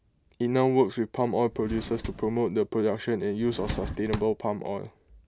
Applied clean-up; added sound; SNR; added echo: none; Drawer open or close; 11 dB; none.